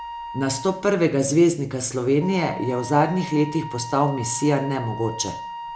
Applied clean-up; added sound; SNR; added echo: none; Wind instrument, woodwind instrument; 13 dB; none.